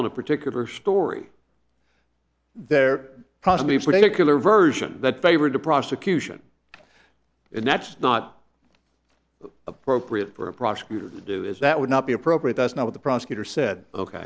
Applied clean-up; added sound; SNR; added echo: none; none; none; none.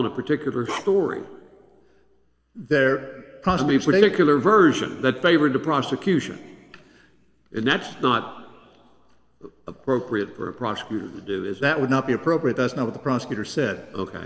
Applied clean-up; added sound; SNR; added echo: none; Bark; 12 dB; reverberation time 1.6 s.